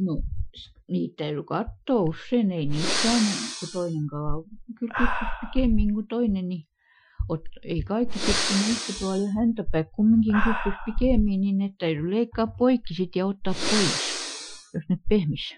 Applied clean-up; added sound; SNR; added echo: classical method Wiener filter.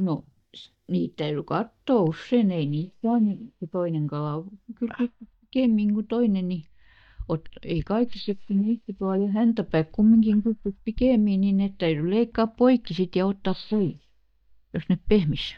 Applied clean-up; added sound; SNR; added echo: neural mask model DeepFilterNet 3.